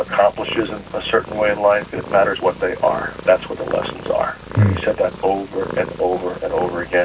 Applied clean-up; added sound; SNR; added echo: none; Purr; 12 dB; reverberation time 0.4 s.